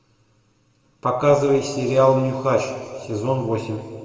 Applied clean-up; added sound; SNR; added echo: none; none; none; reverberation time 1.9 s.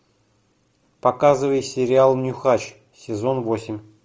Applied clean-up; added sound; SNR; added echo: none; none; none; none.